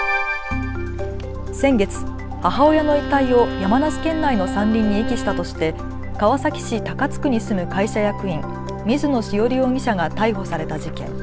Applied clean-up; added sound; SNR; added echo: none; Bowed string instrument; 9 dB; none.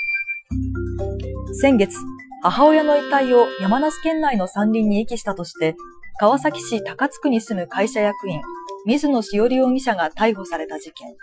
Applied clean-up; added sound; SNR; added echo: classical method Wiener filter.